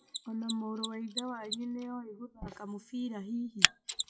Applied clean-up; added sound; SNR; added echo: classical method WPE with log-MMSE.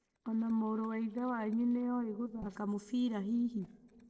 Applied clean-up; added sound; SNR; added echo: neural separator model SepFormer DNS4.